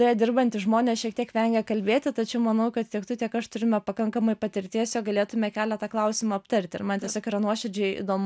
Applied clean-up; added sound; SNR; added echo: none; none; none; none.